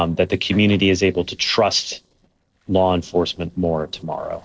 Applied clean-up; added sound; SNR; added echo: neural separator model SepFormer DNS4.